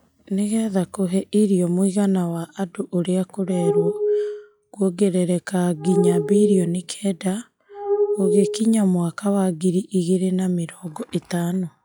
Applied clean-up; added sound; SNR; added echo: classical method log-MMSE.